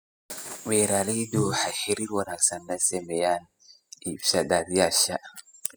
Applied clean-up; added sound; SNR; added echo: classical method spectral subtraction.